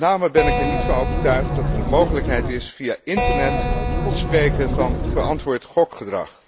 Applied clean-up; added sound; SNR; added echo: none; Keyboard (musical); -2 dB; none.